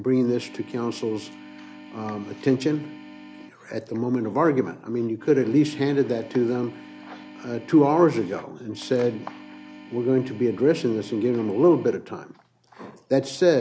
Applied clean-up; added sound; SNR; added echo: none; Organ; 19 dB; none.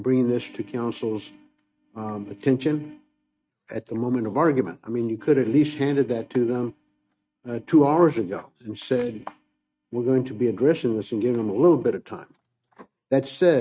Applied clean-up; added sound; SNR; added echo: neural mask model RNNoise.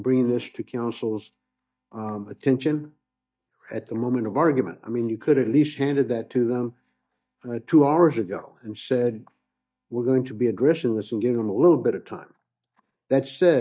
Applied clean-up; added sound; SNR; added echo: neural mask model DeepFilterNet 3.